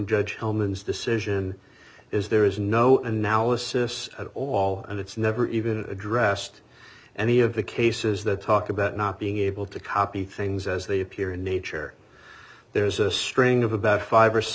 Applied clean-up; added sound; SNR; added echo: none; none; none; none.